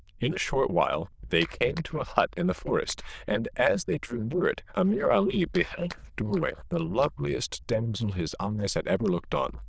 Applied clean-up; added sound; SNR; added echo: neural diffusion model UNIVERSE++.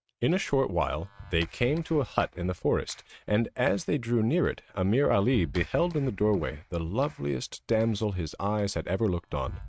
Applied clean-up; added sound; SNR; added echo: neural mask model RNNoise.